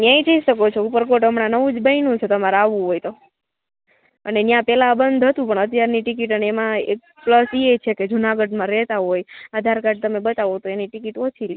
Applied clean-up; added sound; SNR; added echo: none; none; none; none.